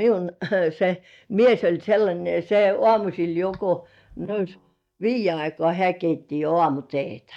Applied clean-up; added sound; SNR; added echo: neural mask model DeepFilterNet 3.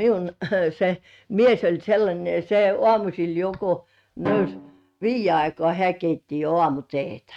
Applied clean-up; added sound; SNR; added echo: neural mask model RNNoise.